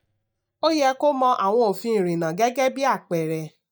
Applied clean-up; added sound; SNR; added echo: neural mask model DeepFilterNet 3.